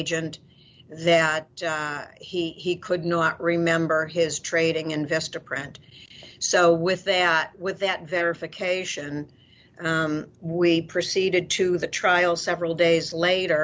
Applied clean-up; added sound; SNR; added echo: none; none; none; none.